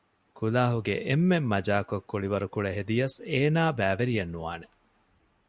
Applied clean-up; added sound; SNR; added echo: none; none; none; none.